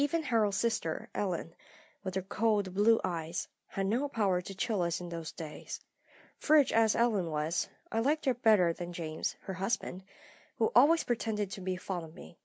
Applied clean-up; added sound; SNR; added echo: none; none; none; none.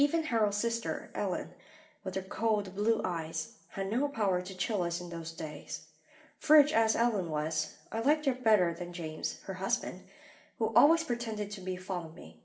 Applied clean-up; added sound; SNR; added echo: none; none; none; reverberation time 0.5 s.